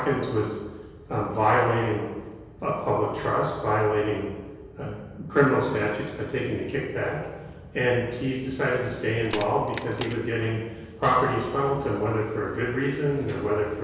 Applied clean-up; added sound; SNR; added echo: none; Crack; 12 dB; reverberation time 1.2 s.